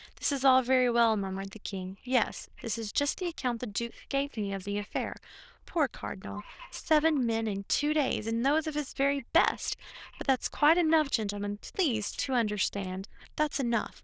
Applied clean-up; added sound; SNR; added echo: neural diffusion model UNIVERSE++.